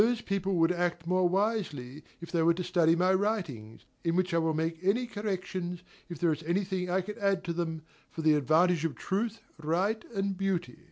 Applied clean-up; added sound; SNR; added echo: none; none; none; none.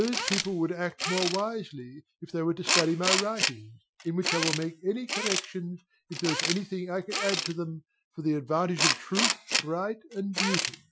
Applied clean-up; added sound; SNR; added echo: classical method Wiener filter.